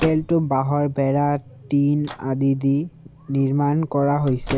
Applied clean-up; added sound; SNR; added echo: none; Microwave oven; 17 dB; none.